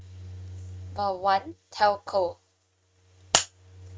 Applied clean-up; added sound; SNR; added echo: neural mask model RNNoise.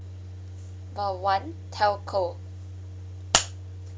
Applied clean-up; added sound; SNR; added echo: none; Microwave oven; 9 dB; none.